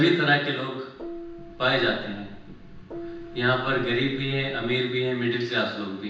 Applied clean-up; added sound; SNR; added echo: none; Gong; 14 dB; reverberation time 0.9 s.